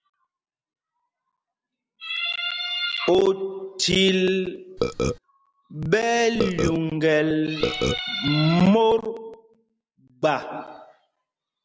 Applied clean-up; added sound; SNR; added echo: none; Burping, eructation; 0 dB; none.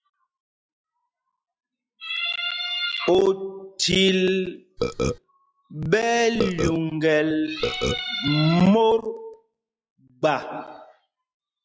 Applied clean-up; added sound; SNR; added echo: classical method log-MMSE.